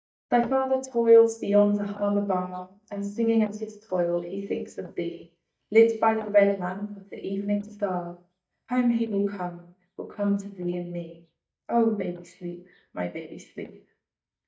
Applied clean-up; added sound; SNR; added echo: neural mask model DeepFilterNet 3.